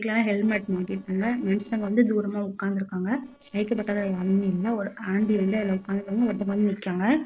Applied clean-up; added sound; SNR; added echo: neural separator model SepFormer DNS4.